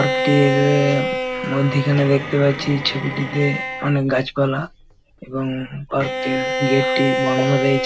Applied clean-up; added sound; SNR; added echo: none; Bowed string instrument; 4 dB; none.